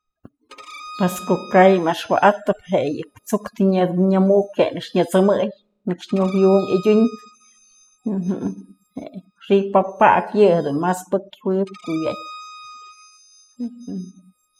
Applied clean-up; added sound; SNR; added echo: classical method spectral subtraction.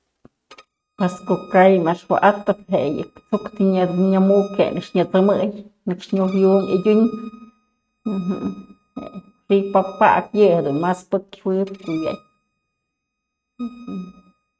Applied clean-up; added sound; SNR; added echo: neural mask model RNNoise.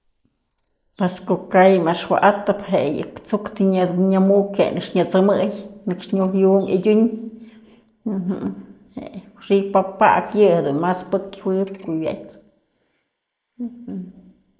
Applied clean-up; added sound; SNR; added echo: neural mask model Resemble Enhance denoiser.